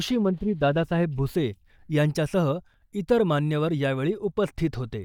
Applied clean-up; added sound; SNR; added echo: neural mask model DeepFilterNet 3.